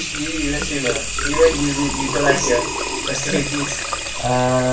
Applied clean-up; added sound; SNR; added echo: none; Sink (filling or washing) / Water tap, faucet; 4 dB; reverberation time 0.2 s.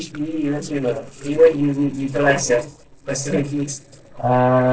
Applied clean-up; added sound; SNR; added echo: neural separator model SepFormer DNS4.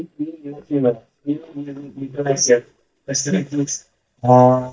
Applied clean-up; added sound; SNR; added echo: neural mask model DeepFilterNet 3.